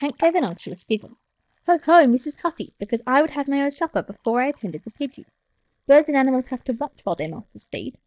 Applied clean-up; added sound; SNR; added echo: neural mask model DeepFilterNet 3.